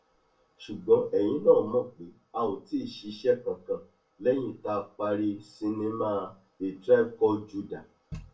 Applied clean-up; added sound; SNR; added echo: none; none; none; reverberation time 0.2 s.